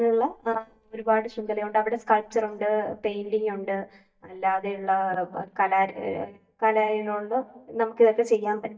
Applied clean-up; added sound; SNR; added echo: neural mask model DeepFilterNet 3.